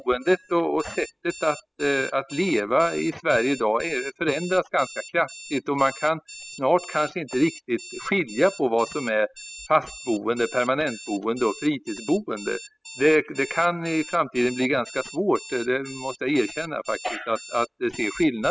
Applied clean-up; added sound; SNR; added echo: classical method spectral subtraction.